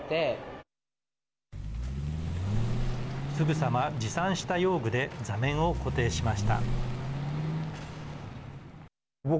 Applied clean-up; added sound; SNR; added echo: none; Vehicle; 0 dB; none.